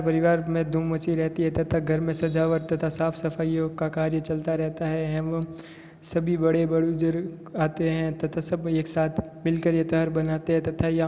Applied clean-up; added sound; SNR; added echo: none; none; none; none.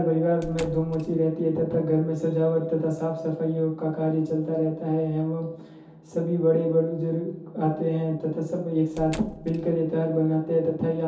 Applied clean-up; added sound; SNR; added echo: none; Squeak / Slam / Wood; 16 dB; reverberation time 0.5 s.